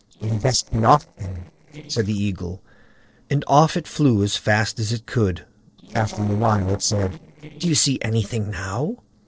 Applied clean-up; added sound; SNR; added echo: neural separator model SepFormer DNS4.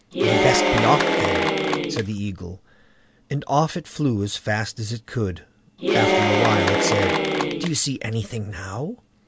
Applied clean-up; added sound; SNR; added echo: none; Applause / Cheering; -4 dB; none.